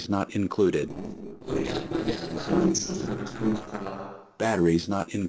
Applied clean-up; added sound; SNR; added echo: neural separator model SepFormer DNS4.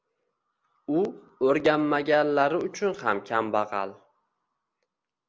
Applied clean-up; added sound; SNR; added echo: none; none; none; none.